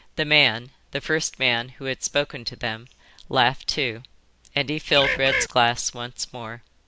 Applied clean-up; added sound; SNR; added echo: none; Bird; -1 dB; none.